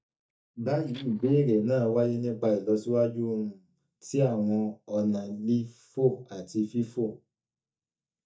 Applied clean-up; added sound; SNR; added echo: neural mask model DeepFilterNet 3.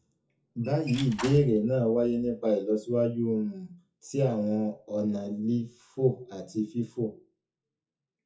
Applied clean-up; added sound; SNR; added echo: classical method WPE with log-MMSE.